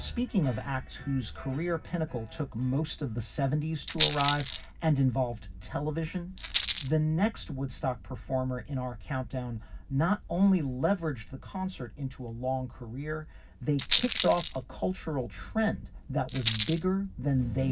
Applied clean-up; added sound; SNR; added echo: none; Rattle; 3 dB; reverberation time 0.4 s.